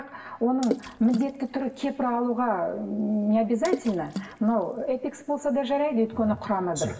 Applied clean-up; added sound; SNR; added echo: none; Water / Splash, splatter; 13 dB; reverberation time 0.7 s.